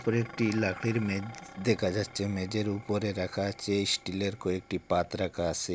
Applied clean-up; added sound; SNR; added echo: none; Dishes, pots, and pans; 19 dB; none.